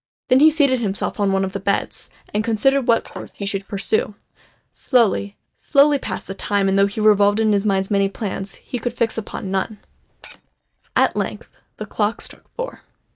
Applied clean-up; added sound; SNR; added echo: neural mask model DeepFilterNet 3.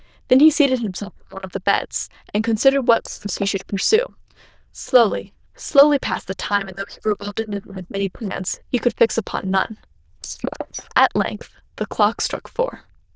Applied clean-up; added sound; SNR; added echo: neural diffusion model UNIVERSE++.